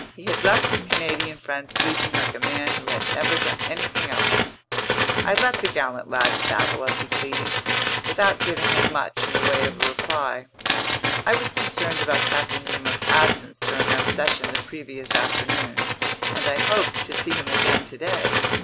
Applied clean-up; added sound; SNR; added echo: none; Tools; -3 dB; none.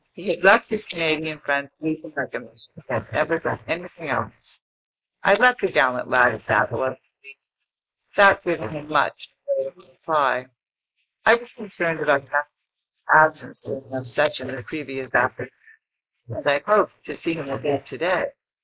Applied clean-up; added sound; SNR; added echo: neural mask model Resemble Enhance denoiser.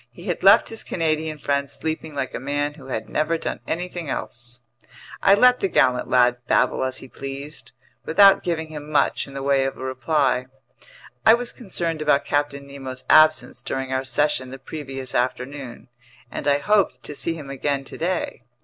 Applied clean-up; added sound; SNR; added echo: none; none; none; none.